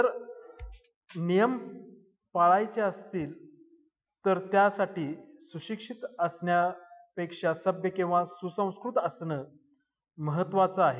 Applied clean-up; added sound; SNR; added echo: classical method Wiener filter.